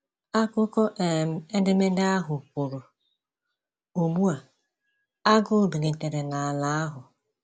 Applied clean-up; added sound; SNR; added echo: none; none; none; none.